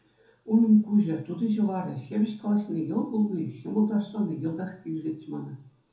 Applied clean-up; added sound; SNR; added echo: none; none; none; reverberation time 0.6 s.